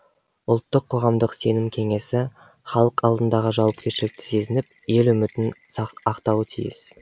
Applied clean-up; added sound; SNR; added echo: none; none; none; none.